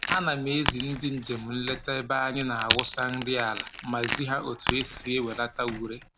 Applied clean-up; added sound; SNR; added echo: none; Crack / Crackle; 5 dB; none.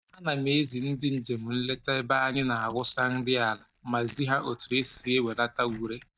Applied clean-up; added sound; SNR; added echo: neural mask model DeepFilterNet 3.